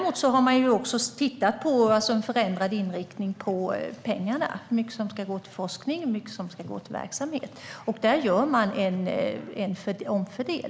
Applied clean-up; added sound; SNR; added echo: none; none; none; none.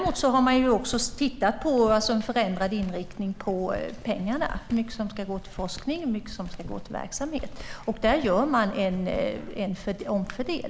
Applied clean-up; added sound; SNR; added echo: none; Walk, footsteps; 12 dB; none.